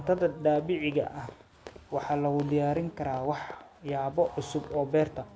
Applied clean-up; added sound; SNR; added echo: none; Run + Wild animals; 17 dB; none.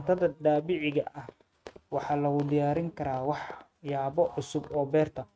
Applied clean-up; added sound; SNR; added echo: neural mask model RNNoise.